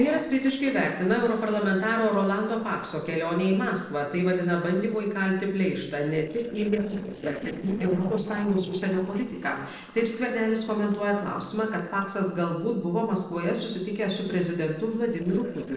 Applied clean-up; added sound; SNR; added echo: neural separator model SepFormer DNS4.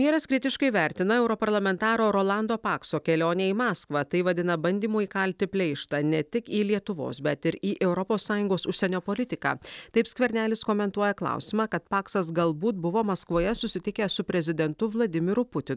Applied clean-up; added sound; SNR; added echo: none; none; none; none.